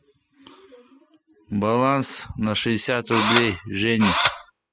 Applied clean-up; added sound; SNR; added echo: classical method spectral subtraction.